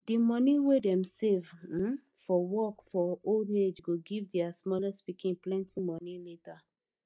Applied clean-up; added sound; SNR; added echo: neural mask model DeepFilterNet 3.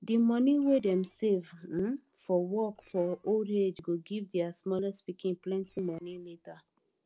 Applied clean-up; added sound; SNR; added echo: neural separator model SepFormer DNS4.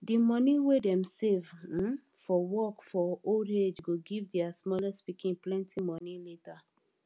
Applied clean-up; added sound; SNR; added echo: none; none; none; none.